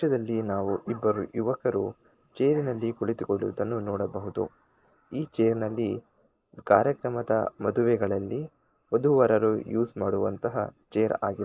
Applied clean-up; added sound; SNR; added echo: neural mask model Resemble Enhance denoiser.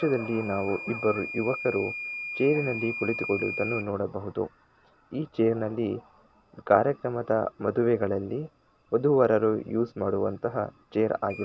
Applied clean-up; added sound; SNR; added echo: none; Microwave oven / Alarm; 13 dB; none.